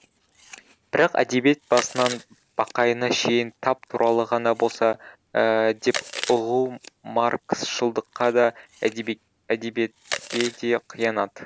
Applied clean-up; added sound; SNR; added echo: none; Chewing, mastication; 15 dB; none.